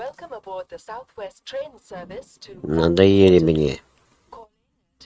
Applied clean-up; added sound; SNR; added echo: neural mask model RNNoise.